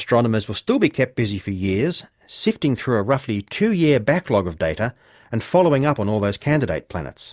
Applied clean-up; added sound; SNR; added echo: none; none; none; none.